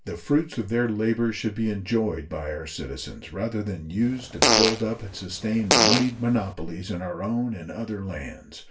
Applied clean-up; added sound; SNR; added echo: none; Fart; -3 dB; reverberation time 0.2 s.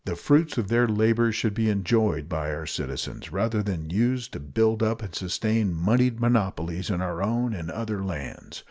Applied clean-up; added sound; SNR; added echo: none; none; none; none.